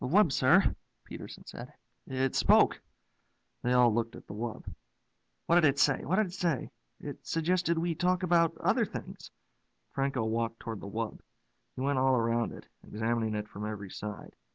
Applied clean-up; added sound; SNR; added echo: none; none; none; none.